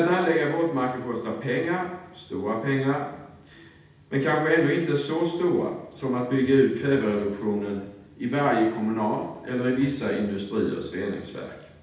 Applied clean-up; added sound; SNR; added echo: none; none; none; reverberation time 0.8 s.